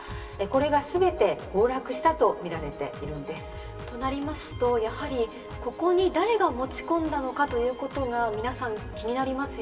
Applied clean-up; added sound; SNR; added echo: none; Drum kit; 20 dB; reverberation time 2.8 s.